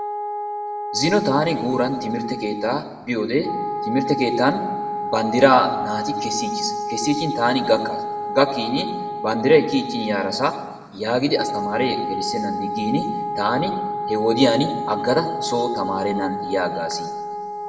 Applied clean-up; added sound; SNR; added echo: none; Wind instrument, woodwind instrument; 5 dB; reverberation time 1.3 s.